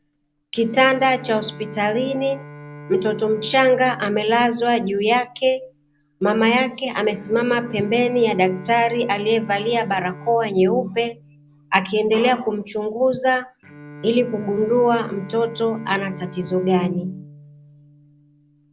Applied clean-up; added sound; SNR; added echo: none; Bowed string instrument; 18 dB; none.